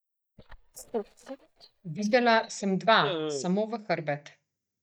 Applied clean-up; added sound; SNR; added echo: neural mask model DeepFilterNet 3.